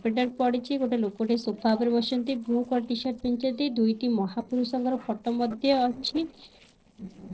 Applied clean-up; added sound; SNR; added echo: neural separator model SepFormer DNS4.